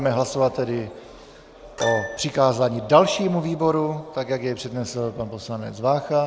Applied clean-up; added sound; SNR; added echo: none; Keyboard (musical); 15 dB; none.